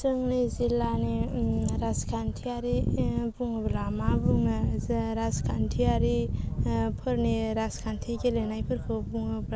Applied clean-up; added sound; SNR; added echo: none; none; none; none.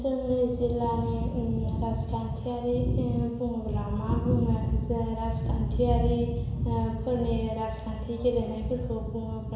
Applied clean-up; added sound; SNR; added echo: none; none; none; reverberation time 1.0 s.